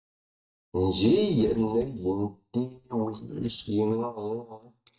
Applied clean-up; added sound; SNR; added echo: neural mask model DeepFilterNet 3.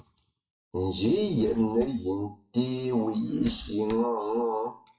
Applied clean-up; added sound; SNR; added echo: classical method WPE with log-MMSE.